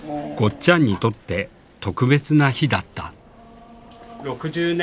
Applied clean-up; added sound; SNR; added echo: none; none; none; none.